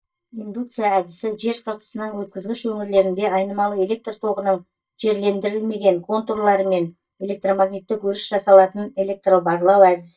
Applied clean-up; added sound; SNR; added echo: neural mask model DeepFilterNet 3.